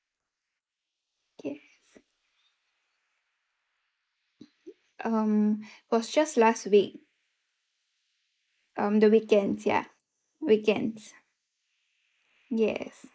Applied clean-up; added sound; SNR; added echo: neural mask model Resemble Enhance denoiser.